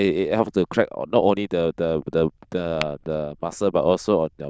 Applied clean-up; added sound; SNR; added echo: neural diffusion model UNIVERSE++.